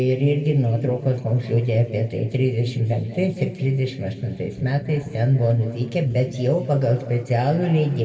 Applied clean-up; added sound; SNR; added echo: none; none; none; reverberation time 2.3 s.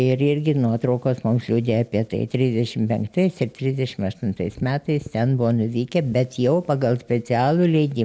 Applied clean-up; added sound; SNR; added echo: none; none; none; none.